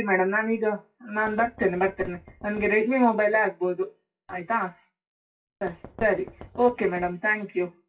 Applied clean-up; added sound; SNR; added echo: classical method WPE with log-MMSE.